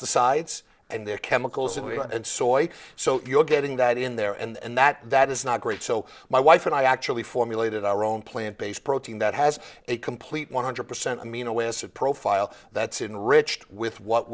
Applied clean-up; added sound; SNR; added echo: neural separator model SepFormer DNS4.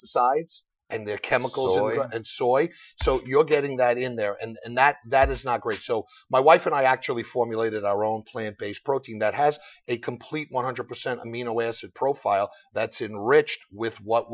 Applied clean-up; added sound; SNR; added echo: classical method Wiener filter.